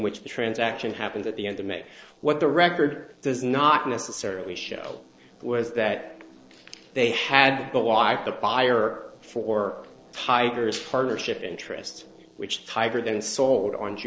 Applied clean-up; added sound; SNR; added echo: neural separator model SepFormer DNS4.